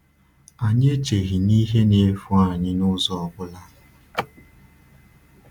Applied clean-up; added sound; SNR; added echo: none; none; none; none.